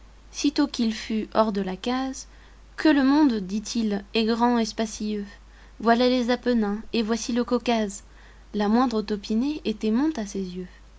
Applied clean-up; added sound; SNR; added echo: none; none; none; none.